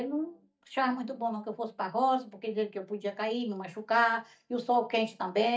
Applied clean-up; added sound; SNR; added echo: neural mask model DeepFilterNet 3.